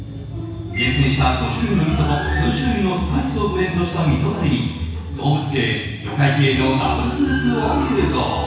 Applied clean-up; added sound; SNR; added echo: none; none; none; reverberation time 1.1 s.